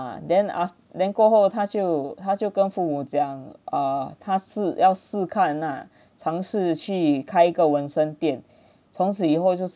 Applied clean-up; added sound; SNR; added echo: none; none; none; none.